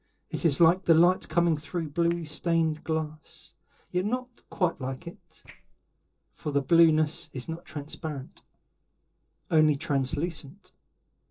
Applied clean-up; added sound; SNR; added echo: neural separator model SepFormer DNS4.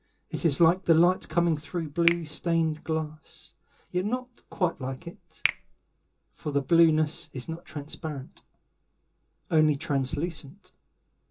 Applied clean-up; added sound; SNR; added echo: none; Finger snapping; 10 dB; reverberation time 0.2 s.